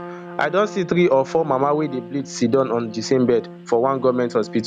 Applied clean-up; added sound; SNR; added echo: none; Trumpet; 16 dB; none.